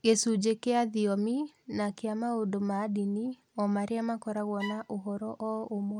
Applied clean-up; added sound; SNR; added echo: none; Bowed string instrument; 15 dB; none.